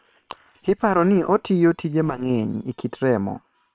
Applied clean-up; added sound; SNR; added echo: neural separator model SepFormer WHAM!.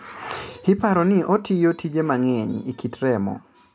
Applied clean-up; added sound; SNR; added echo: none; none; none; none.